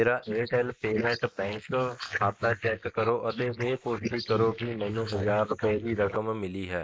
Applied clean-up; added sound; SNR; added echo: neural mask model Resemble Enhance denoiser.